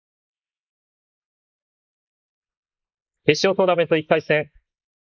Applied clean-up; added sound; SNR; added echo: neural mask model Resemble Enhance denoiser.